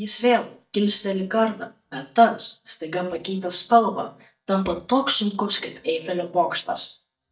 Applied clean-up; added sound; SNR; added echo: neural mask model DeepFilterNet 3.